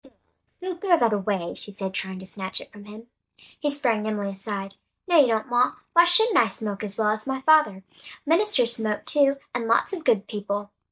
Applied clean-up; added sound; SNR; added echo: neural mask model DeepFilterNet 3.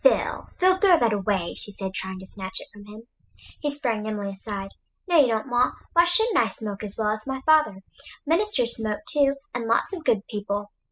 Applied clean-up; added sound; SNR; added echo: classical method spectral subtraction.